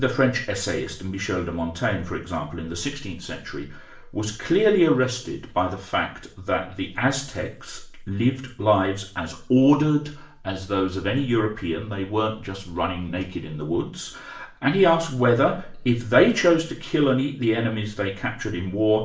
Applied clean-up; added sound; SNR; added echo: none; none; none; reverberation time 0.4 s.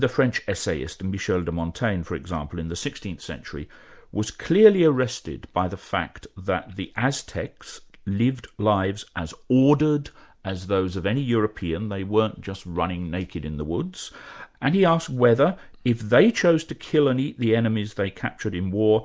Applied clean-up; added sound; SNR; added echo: none; none; none; none.